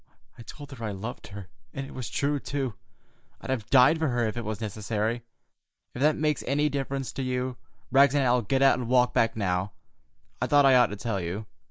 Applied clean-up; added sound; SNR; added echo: neural mask model Resemble Enhance denoiser.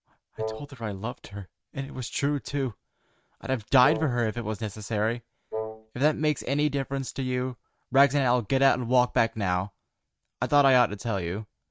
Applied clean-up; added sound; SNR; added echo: neural mask model RNNoise.